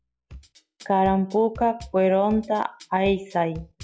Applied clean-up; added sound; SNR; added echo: classical method log-MMSE.